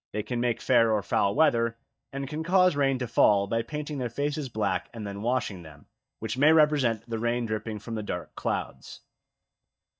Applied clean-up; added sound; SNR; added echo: neural mask model DeepFilterNet 3.